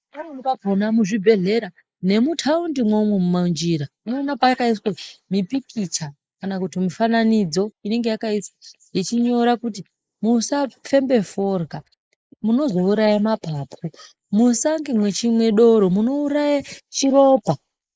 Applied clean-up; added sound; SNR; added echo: neural mask model Resemble Enhance denoiser.